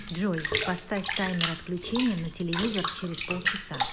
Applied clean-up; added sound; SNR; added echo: none; Bathtub (filling or washing) / Water; -2 dB; none.